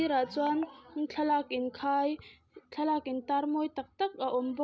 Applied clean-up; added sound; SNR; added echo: none; none; none; none.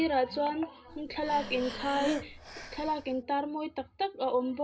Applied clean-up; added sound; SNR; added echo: none; Breathing; 7 dB; reverberation time 0.2 s.